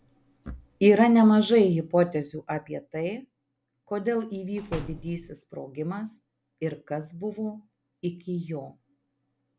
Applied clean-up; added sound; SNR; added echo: none; Slam; 13 dB; none.